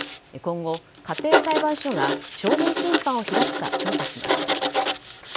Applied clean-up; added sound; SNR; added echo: none; Writing; -2 dB; none.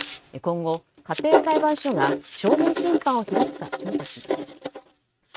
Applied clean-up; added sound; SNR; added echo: neural mask model RNNoise.